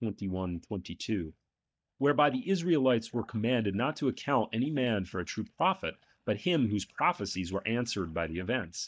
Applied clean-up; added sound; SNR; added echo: neural mask model DeepFilterNet 3.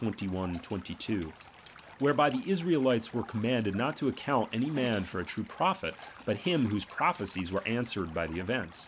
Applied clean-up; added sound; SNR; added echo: none; Dog + Stream; 18 dB; none.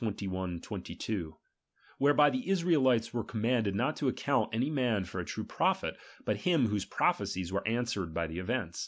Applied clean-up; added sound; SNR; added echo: none; none; none; none.